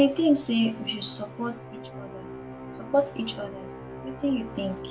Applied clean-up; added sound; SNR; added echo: none; Musical instrument; 12 dB; none.